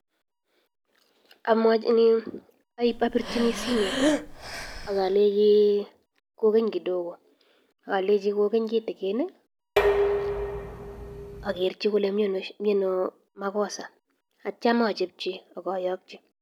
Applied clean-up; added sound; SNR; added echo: none; Breathing + Dishes, pots, and pans; 3 dB; none.